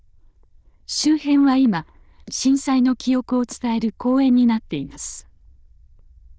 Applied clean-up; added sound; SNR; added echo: neural diffusion model UNIVERSE++.